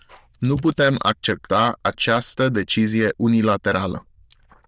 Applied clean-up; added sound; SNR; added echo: neural diffusion model UNIVERSE++.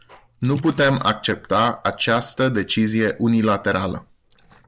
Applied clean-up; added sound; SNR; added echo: neural mask model Resemble Enhance denoiser.